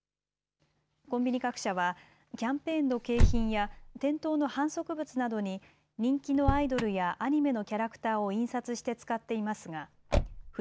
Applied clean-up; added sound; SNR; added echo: none; Motor vehicle (road); 3 dB; none.